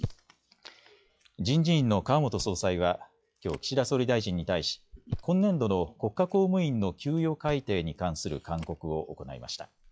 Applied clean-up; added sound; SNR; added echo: classical method log-MMSE.